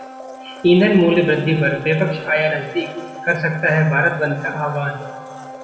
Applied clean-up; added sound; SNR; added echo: none; Domestic sounds, home sounds; 16 dB; reverberation time 1.8 s.